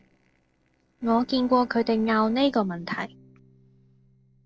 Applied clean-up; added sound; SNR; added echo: neural separator model SepFormer DNS4.